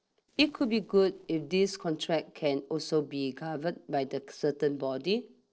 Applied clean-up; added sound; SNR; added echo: neural separator model SepFormer DNS4.